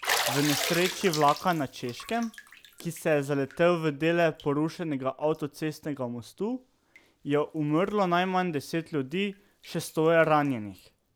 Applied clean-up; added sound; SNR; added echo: none; Bathtub (filling or washing); 11 dB; none.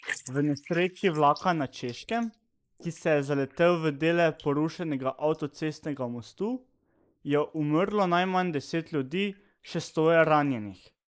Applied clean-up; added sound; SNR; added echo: neural mask model Resemble Enhance denoiser.